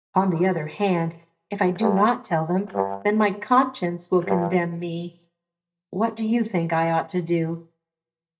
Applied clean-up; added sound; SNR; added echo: neural mask model DeepFilterNet 3.